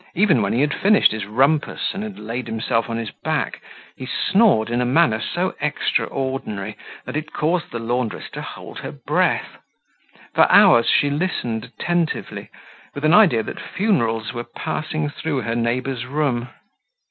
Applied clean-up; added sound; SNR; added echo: none; none; none; none.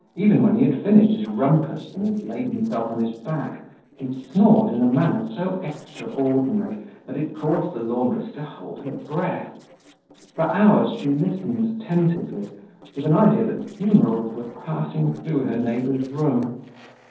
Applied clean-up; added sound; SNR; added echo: neural separator model SepFormer DNS4.